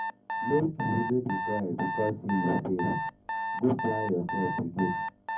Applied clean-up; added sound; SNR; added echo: none; Alarm; 3 dB; reverberation time 0.3 s.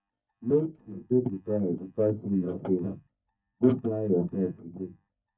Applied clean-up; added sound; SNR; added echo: neural mask model DeepFilterNet 3.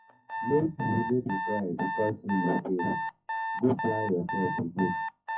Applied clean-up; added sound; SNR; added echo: classical method WPE with log-MMSE.